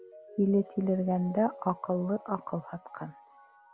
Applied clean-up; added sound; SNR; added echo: none; Mallet percussion; 20 dB; none.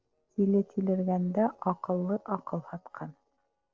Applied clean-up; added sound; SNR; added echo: neural separator model SepFormer DNS4.